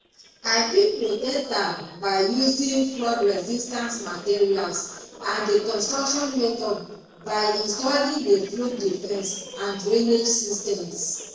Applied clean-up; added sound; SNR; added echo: neural separator model SepFormer DNS4.